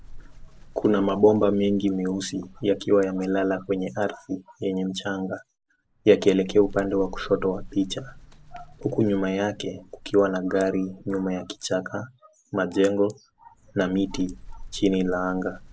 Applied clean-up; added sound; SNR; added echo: none; Bird; 18 dB; none.